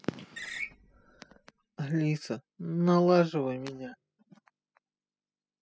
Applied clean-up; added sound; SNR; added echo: classical method spectral subtraction.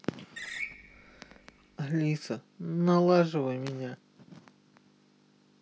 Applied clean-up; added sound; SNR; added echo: none; Screech; 13 dB; none.